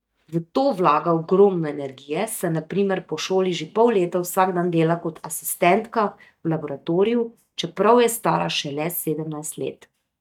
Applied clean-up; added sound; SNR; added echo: neural mask model DeepFilterNet 3.